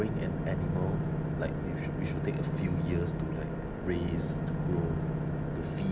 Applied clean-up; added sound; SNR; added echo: none; Engine / Boat, Water vehicle; -4 dB; none.